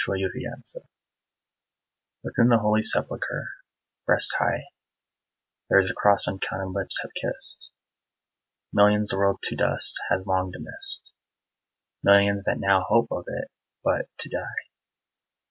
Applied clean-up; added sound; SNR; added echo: none; none; none; none.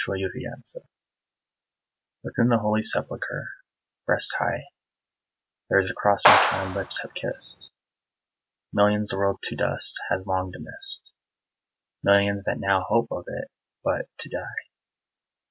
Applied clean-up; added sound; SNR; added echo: none; Clapping; -5 dB; none.